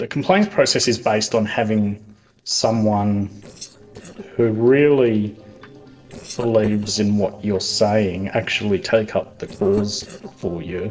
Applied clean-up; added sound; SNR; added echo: neural separator model SepFormer DNS4.